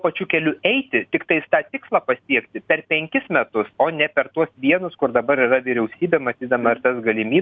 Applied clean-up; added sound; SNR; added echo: none; none; none; none.